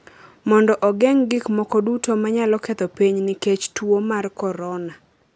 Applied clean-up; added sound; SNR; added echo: none; none; none; none.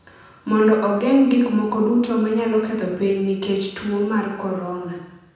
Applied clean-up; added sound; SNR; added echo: none; none; none; reverberation time 1.0 s.